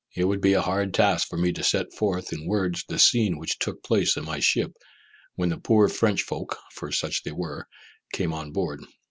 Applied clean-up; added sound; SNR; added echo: none; none; none; none.